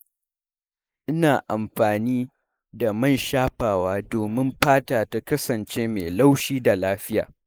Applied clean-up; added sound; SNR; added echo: neural mask model Resemble Enhance denoiser.